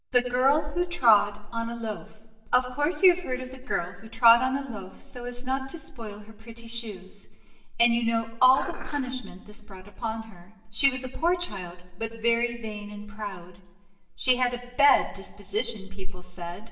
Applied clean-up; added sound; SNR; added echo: none; Dishes, pots, and pans; 16 dB; reverberation time 1.0 s.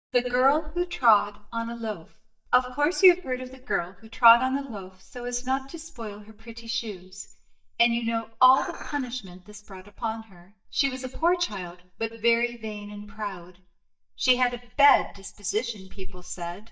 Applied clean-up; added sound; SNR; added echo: neural mask model DeepFilterNet 3.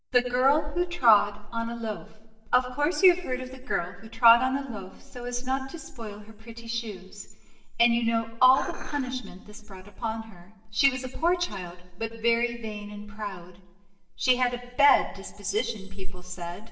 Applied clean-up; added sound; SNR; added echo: neural separator model SepFormer DNS4.